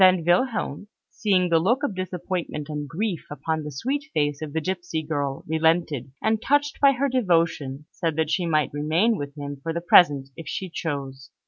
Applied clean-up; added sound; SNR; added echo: none; none; none; none.